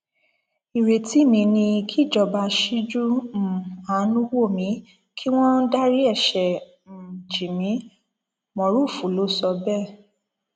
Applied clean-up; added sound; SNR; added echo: none; none; none; none.